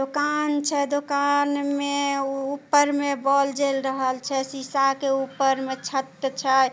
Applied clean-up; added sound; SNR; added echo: none; none; none; none.